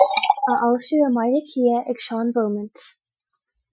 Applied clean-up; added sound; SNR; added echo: classical method Wiener filter.